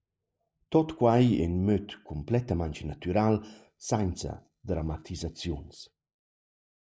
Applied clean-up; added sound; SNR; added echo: neural mask model Resemble Enhance denoiser.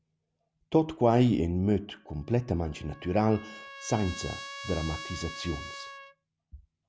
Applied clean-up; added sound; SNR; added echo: none; Trumpet; 16 dB; none.